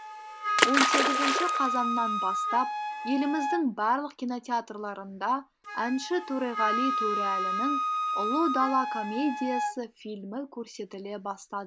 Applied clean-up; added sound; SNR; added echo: none; Splash, splatter + Wind instrument, woodwind instrument; 0 dB; none.